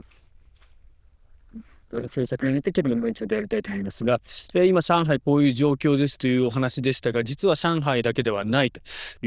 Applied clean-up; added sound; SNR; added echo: neural diffusion model UNIVERSE++.